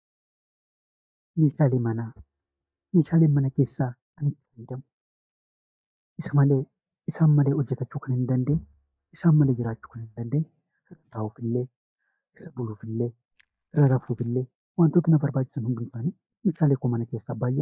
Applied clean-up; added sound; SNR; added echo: neural mask model DeepFilterNet 3.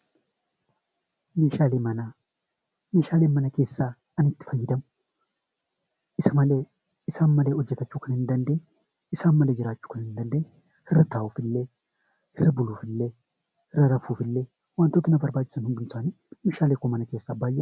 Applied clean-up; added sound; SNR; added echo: none; none; none; none.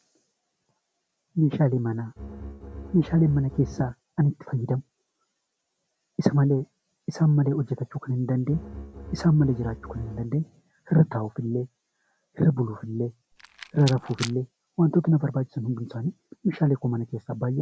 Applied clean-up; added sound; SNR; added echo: none; Bowed string instrument + Rattle; 13 dB; none.